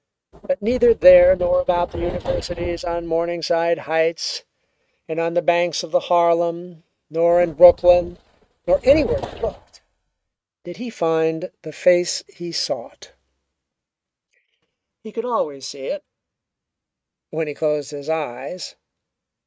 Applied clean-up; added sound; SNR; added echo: neural mask model RNNoise.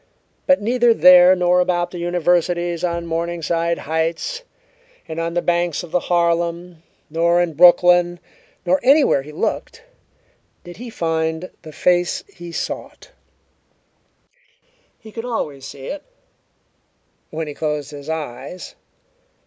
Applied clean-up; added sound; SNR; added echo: none; none; none; none.